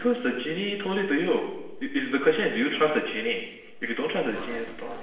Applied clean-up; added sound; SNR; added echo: none; none; none; reverberation time 0.9 s.